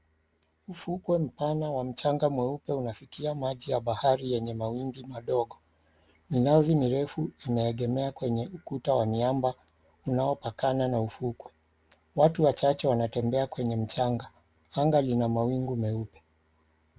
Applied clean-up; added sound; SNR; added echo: none; none; none; none.